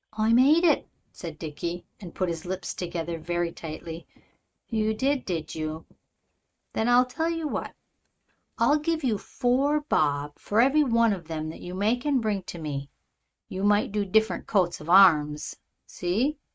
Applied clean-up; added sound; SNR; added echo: neural mask model RNNoise.